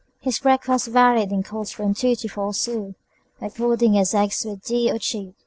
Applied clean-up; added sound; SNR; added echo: neural separator model SepFormer DNS4.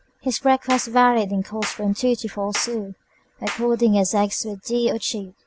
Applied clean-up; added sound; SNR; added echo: none; Clapping; 14 dB; none.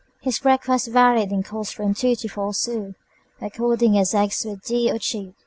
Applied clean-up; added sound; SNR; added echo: none; none; none; none.